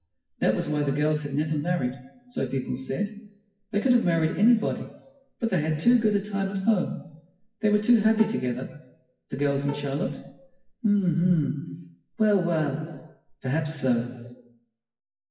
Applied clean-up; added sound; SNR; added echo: classical method WPE with log-MMSE.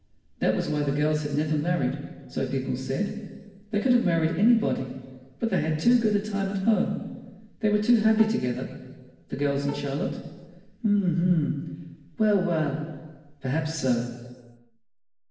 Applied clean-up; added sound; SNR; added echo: none; Bowed string instrument; 18 dB; reverberation time 1.2 s.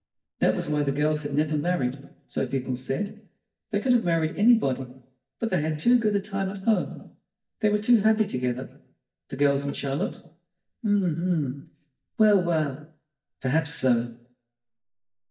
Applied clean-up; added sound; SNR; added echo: neural mask model DeepFilterNet 3.